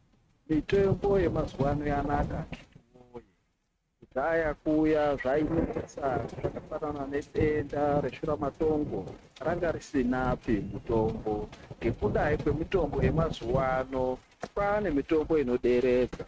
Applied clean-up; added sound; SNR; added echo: neural mask model RNNoise.